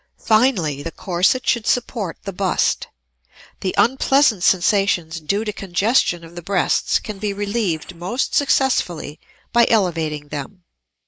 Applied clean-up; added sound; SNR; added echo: neural mask model Resemble Enhance denoiser.